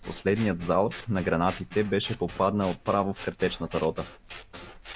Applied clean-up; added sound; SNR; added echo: none; Scissors; 15 dB; none.